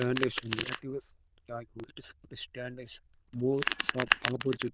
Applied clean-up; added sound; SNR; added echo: neural diffusion model UNIVERSE++.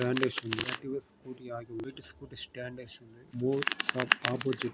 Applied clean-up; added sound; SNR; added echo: none; Domestic sounds, home sounds; 2 dB; none.